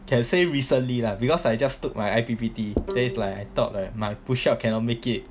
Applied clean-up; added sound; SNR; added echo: none; Bowed string instrument; 17 dB; none.